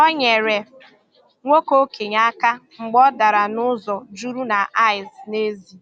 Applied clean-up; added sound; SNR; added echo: none; none; none; none.